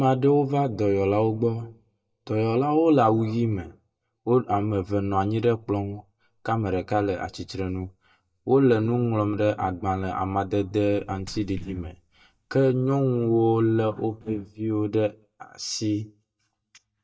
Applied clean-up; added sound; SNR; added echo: neural mask model DeepFilterNet 3.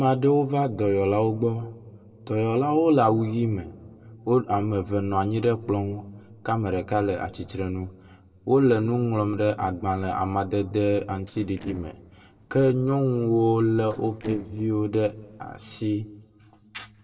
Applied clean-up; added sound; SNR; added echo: neural separator model SepFormer DNS4.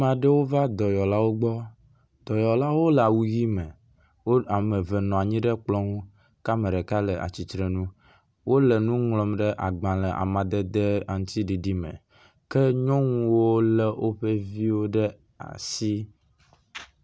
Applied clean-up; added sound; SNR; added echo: none; none; none; none.